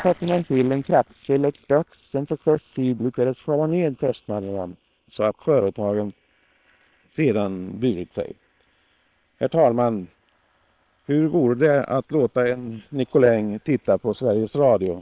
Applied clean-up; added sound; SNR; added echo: neural separator model SepFormer WHAM!.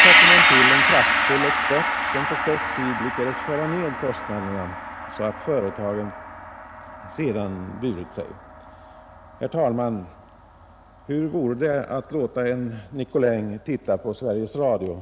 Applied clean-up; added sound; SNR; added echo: none; Gong; -2 dB; none.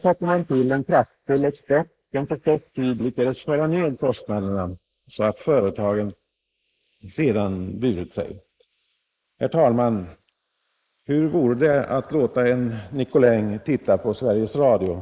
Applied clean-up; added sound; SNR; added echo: neural mask model Resemble Enhance denoiser.